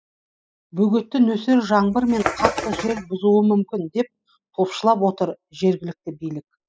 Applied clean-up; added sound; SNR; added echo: classical method spectral subtraction.